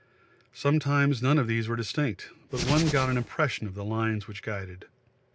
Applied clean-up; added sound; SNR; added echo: none; Hands; 5 dB; none.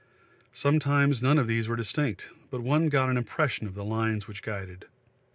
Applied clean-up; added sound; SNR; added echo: none; none; none; none.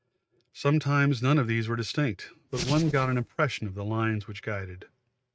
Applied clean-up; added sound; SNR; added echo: neural mask model RNNoise.